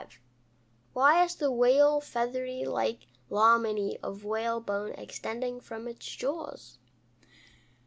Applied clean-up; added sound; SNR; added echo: none; none; none; none.